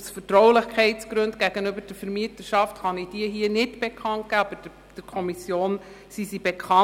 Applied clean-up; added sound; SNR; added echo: none; none; none; none.